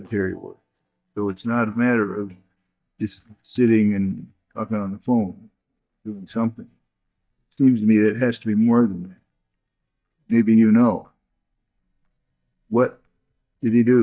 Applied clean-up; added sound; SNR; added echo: neural mask model DeepFilterNet 3.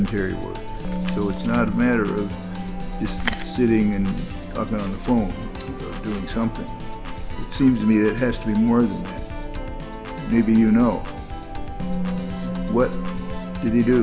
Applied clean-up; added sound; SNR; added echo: none; Musical instrument + Organ; 9 dB; none.